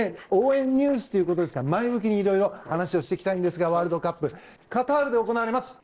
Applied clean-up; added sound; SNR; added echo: neural separator model SepFormer DNS4.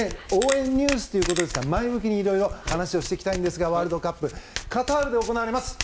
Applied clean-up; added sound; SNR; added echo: none; Domestic sounds, home sounds + Crackle; 9 dB; none.